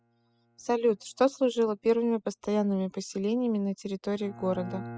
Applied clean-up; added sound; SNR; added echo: classical method spectral subtraction.